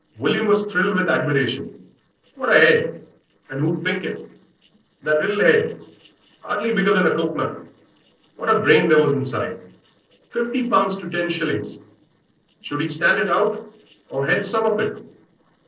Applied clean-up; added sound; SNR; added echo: neural separator model SepFormer DNS4.